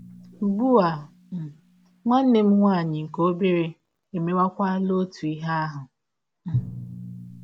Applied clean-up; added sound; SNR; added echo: none; Drum; 15 dB; none.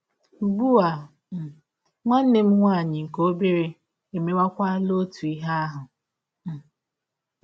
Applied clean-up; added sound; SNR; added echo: none; none; none; none.